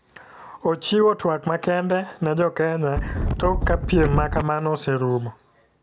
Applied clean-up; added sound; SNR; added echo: none; Wind; 1 dB; none.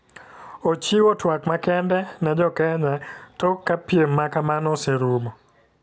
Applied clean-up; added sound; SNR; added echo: none; none; none; none.